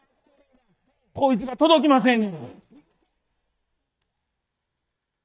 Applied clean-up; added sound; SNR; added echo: neural mask model DeepFilterNet 3.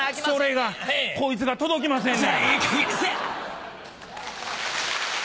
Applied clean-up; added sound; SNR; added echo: none; none; none; none.